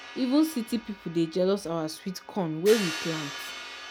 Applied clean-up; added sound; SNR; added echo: none; Crash cymbal; 12 dB; none.